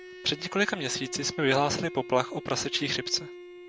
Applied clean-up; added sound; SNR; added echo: none; Bowed string instrument; 13 dB; none.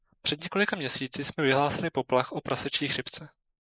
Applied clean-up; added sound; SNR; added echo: neural mask model Resemble Enhance denoiser.